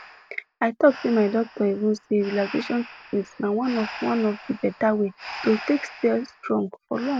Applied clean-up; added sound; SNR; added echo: none; Breathing; 16 dB; none.